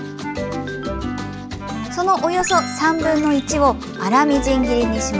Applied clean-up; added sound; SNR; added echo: none; none; none; none.